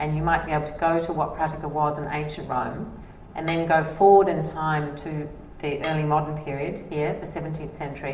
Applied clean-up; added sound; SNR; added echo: none; Drum kit; 19 dB; reverberation time 0.7 s.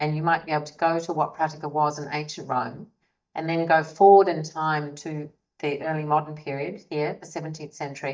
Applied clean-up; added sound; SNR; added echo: neural mask model DeepFilterNet 3.